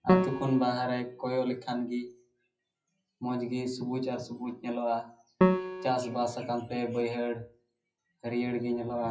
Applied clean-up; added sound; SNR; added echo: classical method WPE with log-MMSE.